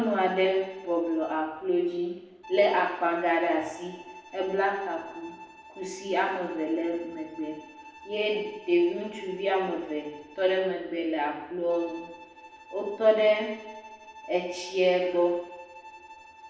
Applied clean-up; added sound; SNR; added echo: none; Bowed string instrument; 20 dB; reverberation time 0.8 s.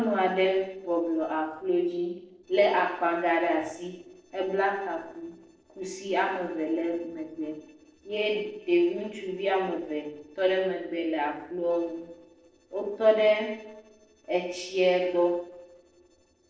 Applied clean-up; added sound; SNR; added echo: neural separator model SepFormer DNS4.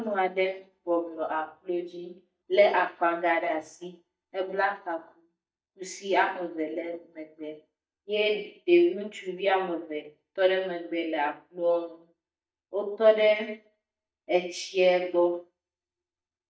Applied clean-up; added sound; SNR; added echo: neural mask model DeepFilterNet 3.